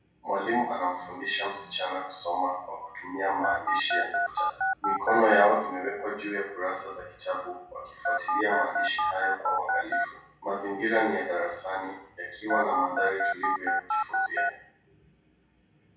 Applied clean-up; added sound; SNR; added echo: none; Telephone; -1 dB; reverberation time 0.6 s.